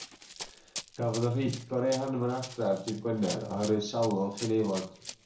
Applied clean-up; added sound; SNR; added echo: none; Run; 14 dB; reverberation time 0.5 s.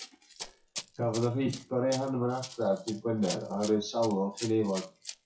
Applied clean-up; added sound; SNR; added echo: classical method WPE with log-MMSE.